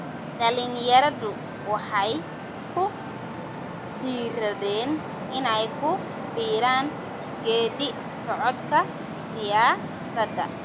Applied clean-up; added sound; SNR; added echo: none; Traffic noise, roadway noise; 8 dB; none.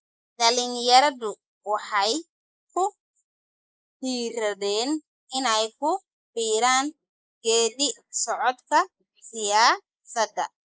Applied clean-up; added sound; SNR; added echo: neural mask model Resemble Enhance denoiser.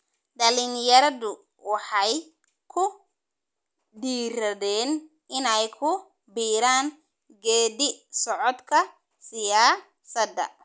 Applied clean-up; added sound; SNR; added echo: none; none; none; none.